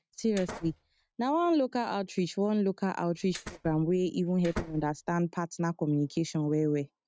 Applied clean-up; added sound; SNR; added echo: neural mask model RNNoise.